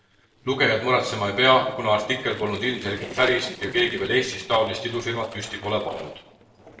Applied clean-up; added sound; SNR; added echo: neural separator model SepFormer DNS4.